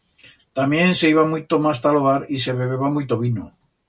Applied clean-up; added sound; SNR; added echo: none; none; none; none.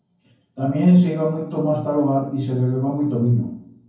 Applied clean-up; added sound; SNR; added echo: none; none; none; reverberation time 0.9 s.